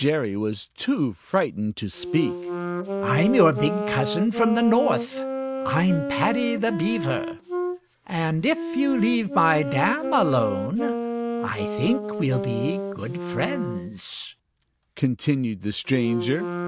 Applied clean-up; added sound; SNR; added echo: none; Wind instrument, woodwind instrument; 5 dB; none.